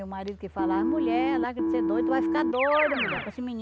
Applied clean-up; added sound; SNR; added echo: none; Keyboard (musical); -2 dB; none.